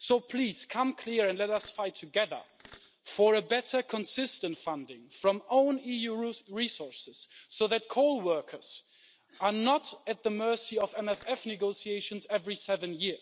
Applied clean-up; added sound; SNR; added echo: none; Mechanisms; 19 dB; none.